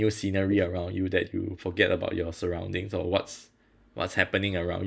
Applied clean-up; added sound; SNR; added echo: neural mask model DeepFilterNet 3.